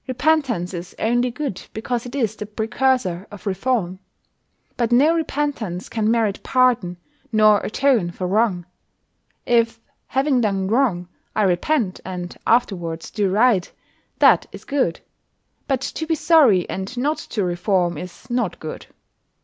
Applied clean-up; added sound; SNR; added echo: none; none; none; none.